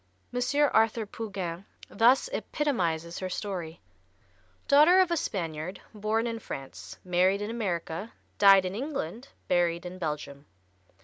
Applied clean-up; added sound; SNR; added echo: none; none; none; none.